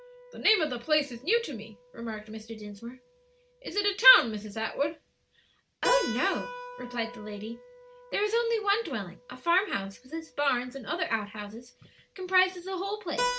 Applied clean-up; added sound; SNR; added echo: none; Keyboard (musical); 11 dB; none.